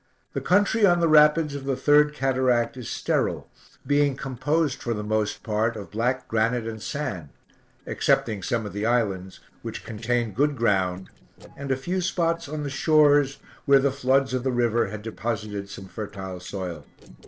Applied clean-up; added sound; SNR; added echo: neural separator model SepFormer DNS4.